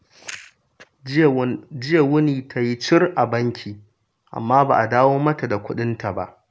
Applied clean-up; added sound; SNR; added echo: none; none; none; none.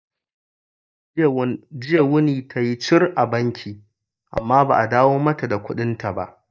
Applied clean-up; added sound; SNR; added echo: neural mask model DeepFilterNet 3.